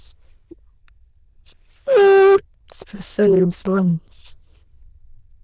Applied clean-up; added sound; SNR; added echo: neural diffusion model UNIVERSE++.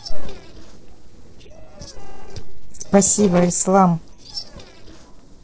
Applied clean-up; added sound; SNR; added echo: neural separator model SepFormer DNS4.